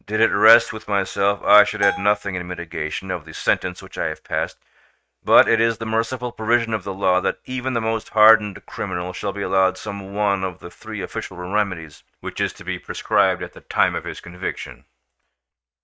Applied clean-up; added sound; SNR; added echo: neural mask model RNNoise.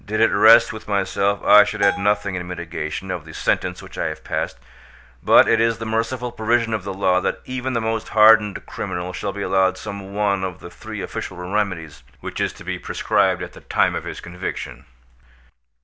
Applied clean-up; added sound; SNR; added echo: none; Bell; 13 dB; none.